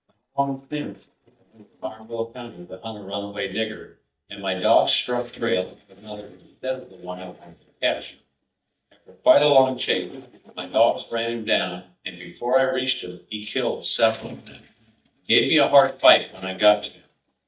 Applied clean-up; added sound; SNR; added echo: neural mask model DeepFilterNet 3.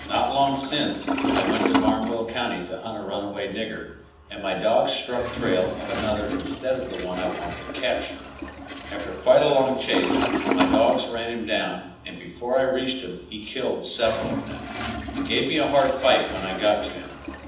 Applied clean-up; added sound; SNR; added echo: none; Toilet flush; 5 dB; reverberation time 0.8 s.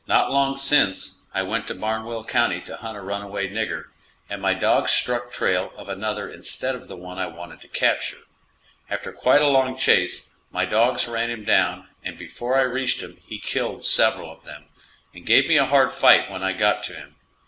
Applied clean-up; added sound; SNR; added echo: none; none; none; none.